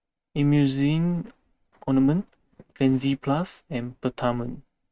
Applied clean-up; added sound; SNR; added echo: neural mask model RNNoise.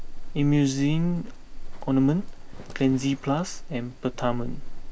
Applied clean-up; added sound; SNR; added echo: none; Livestock, farm animals, working animals; 6 dB; none.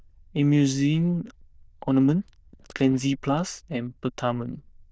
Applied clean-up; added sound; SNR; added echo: neural diffusion model UNIVERSE++.